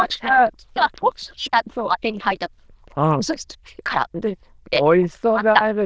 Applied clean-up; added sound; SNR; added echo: neural diffusion model UNIVERSE++.